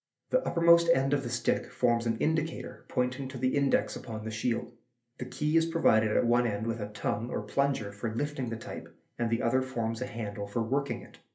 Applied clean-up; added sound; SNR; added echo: none; none; none; reverberation time 0.3 s.